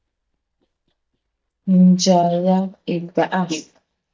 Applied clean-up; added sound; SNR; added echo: neural mask model DeepFilterNet 3.